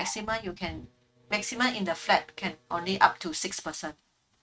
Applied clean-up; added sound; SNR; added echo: neural mask model RNNoise.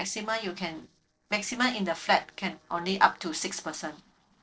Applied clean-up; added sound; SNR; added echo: neural separator model SepFormer DNS4.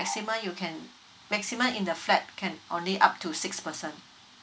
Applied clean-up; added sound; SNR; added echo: none; none; none; none.